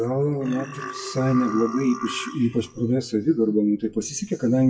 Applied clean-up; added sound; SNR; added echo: classical method WPE with log-MMSE.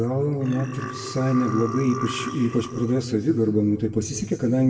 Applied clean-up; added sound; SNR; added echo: none; Burping, eructation; 11 dB; reverberation time 1.6 s.